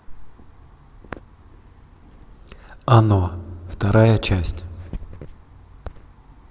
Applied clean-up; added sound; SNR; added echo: none; none; none; none.